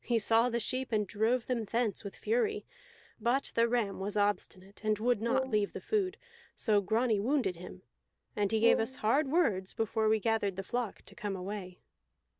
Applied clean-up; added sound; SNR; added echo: none; Brass instrument; 9 dB; none.